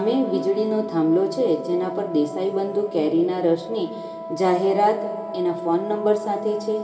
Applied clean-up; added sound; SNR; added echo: none; Wind instrument, woodwind instrument; 12 dB; reverberation time 2.0 s.